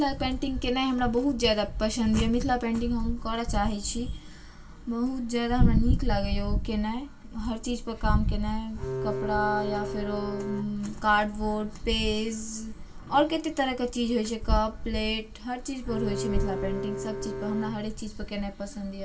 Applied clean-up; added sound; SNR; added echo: none; Bowed string instrument; 7 dB; reverberation time 0.2 s.